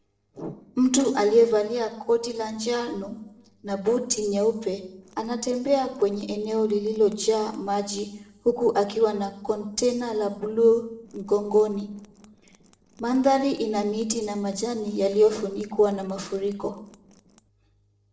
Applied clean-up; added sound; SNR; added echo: neural separator model SepFormer DNS4.